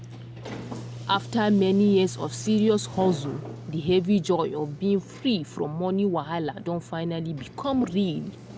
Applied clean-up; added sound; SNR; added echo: none; Sliding door; 14 dB; none.